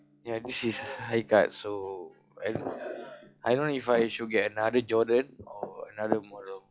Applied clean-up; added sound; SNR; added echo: classical method log-MMSE.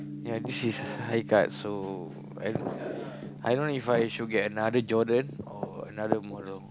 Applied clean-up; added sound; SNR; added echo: none; Gong; 13 dB; none.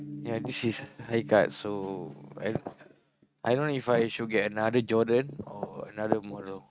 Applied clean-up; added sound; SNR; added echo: neural mask model RNNoise.